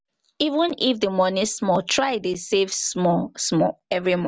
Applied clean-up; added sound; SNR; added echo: none; none; none; none.